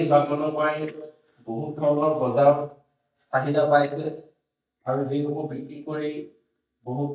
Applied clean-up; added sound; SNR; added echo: neural mask model DeepFilterNet 3.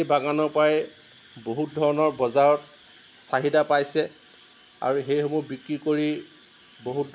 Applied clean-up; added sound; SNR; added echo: none; none; none; none.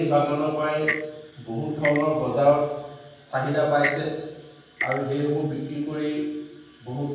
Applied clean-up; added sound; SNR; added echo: none; Clock; 9 dB; reverberation time 1.2 s.